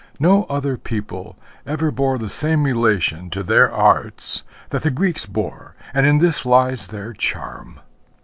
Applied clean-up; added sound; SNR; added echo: none; none; none; none.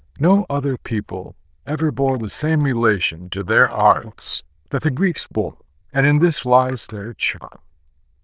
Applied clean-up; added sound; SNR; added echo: neural diffusion model UNIVERSE++.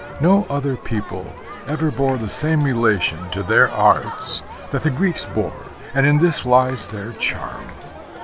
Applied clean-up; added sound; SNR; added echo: none; Crowd; 15 dB; none.